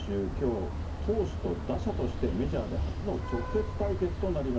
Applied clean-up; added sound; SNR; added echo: none; Vehicle horn, car horn, honking; 1 dB; reverberation time 0.3 s.